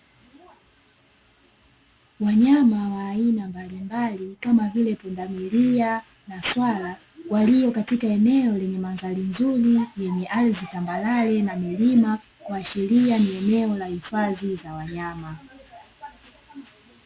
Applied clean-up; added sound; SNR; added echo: none; none; none; none.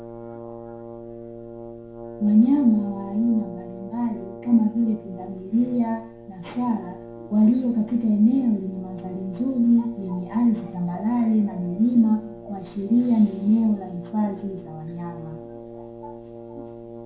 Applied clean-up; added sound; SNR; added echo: none; Brass instrument; 16 dB; reverberation time 0.5 s.